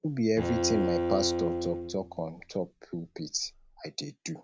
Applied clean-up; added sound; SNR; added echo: none; Bowed string instrument; 1 dB; none.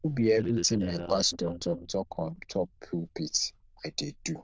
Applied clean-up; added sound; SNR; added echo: neural diffusion model UNIVERSE++.